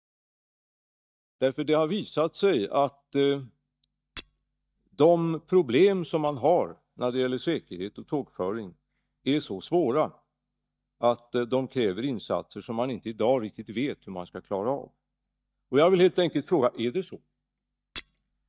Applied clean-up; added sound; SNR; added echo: neural mask model DeepFilterNet 3.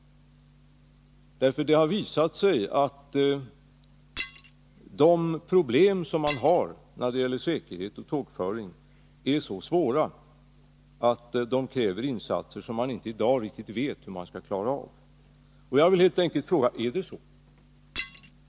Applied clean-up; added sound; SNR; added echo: none; Shatter; 12 dB; none.